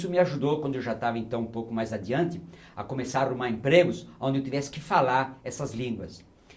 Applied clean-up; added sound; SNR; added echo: none; none; none; none.